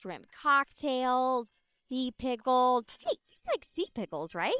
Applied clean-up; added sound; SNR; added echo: neural separator model SepFormer WHAM!.